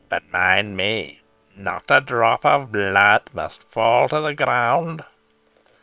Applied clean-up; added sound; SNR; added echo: neural separator model SepFormer WHAM!.